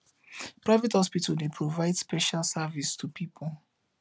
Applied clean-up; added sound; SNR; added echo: none; none; none; none.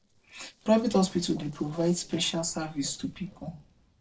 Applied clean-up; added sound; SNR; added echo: neural separator model SepFormer DNS4.